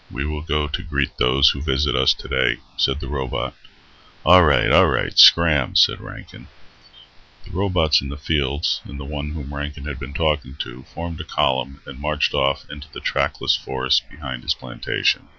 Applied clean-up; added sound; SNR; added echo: none; none; none; none.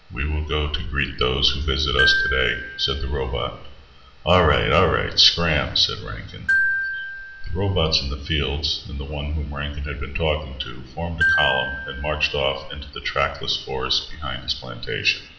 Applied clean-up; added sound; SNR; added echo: none; Glockenspiel; 5 dB; reverberation time 1.7 s.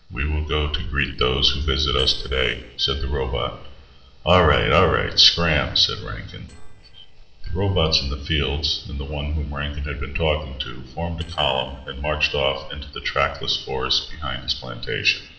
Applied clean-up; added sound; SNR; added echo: neural separator model SepFormer DNS4.